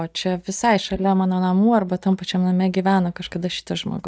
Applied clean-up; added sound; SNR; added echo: neural mask model DeepFilterNet 3.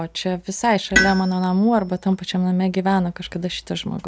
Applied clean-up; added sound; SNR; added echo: none; Tools; 7 dB; none.